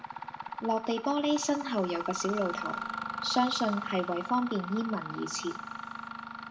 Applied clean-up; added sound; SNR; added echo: none; Mechanisms; 6 dB; reverberation time 0.6 s.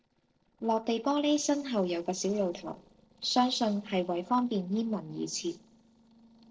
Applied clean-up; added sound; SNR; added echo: neural separator model SepFormer DNS4.